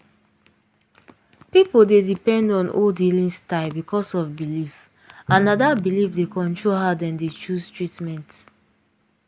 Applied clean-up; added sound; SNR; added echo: none; Drum; 17 dB; none.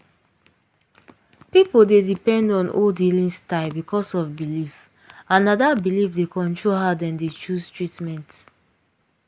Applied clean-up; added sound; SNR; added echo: none; none; none; none.